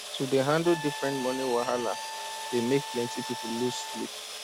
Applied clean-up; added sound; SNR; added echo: none; Sawing + Trumpet; 7 dB; none.